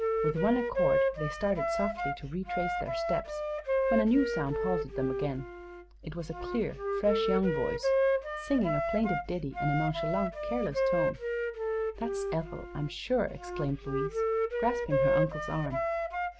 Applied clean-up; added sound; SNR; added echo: none; Wind instrument, woodwind instrument; -1 dB; none.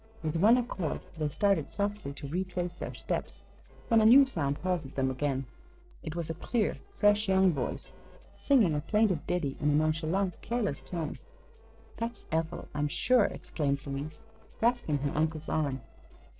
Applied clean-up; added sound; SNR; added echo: neural separator model SepFormer DNS4.